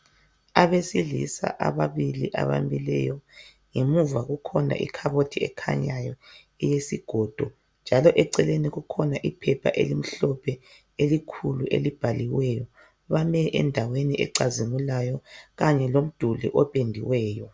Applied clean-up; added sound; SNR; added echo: none; none; none; none.